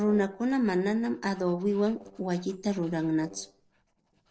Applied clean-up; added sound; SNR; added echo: neural separator model SepFormer DNS4.